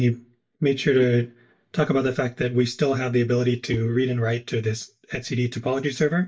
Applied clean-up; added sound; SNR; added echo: neural mask model DeepFilterNet 3.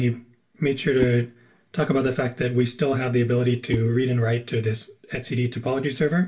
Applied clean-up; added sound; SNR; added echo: none; Whoosh, swoosh, swish; 16 dB; reverberation time 0.2 s.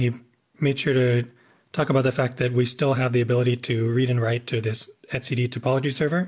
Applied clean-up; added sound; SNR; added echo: none; none; none; none.